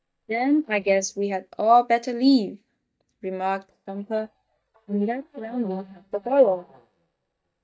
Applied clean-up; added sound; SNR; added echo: neural mask model DeepFilterNet 3.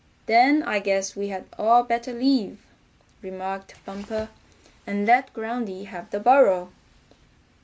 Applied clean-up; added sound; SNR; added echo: none; none; none; none.